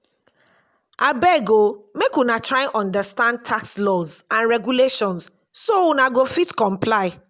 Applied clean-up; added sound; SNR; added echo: none; none; none; none.